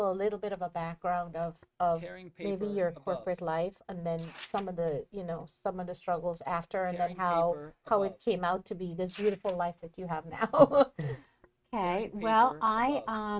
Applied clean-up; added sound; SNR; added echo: neural mask model RNNoise.